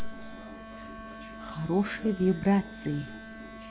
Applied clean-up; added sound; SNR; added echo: none; Wind instrument, woodwind instrument; 14 dB; none.